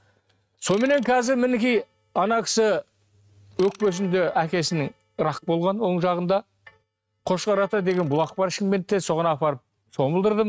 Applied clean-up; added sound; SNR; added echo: neural mask model RNNoise.